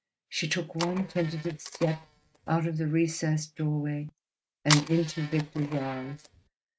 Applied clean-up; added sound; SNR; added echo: neural mask model RNNoise.